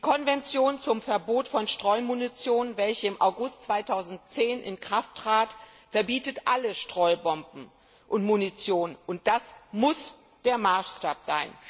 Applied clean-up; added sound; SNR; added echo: none; none; none; none.